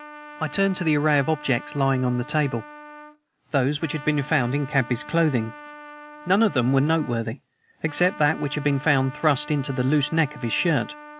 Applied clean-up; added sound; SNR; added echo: none; Trumpet; 17 dB; none.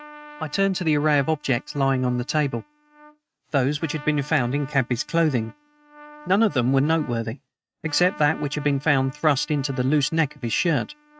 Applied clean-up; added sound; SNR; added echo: neural mask model RNNoise.